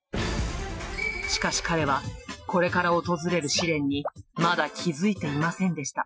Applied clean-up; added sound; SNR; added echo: classical method Wiener filter.